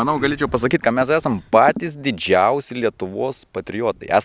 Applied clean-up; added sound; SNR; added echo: none; none; none; none.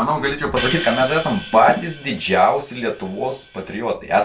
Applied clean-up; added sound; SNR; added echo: none; Hi-hat; 13 dB; reverberation time 0.3 s.